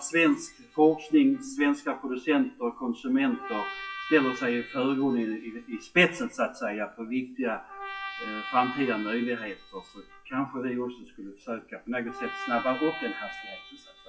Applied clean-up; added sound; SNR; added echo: classical method WPE with log-MMSE.